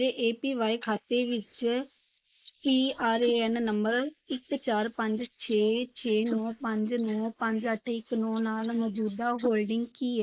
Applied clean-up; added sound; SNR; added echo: neural mask model Resemble Enhance denoiser.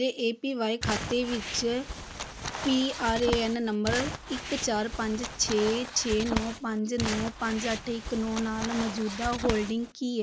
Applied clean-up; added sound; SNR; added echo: none; Crumpling, crinkling; 6 dB; none.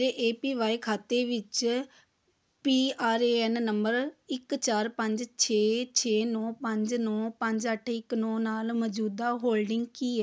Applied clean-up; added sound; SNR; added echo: none; none; none; none.